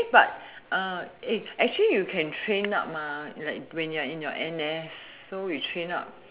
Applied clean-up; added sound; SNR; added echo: none; none; none; none.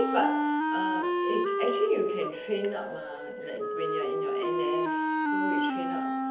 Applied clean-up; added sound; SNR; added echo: none; Wind instrument, woodwind instrument; -4 dB; reverberation time 0.7 s.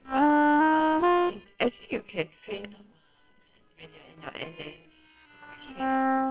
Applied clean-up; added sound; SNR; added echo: neural separator model SepFormer WHAMR!.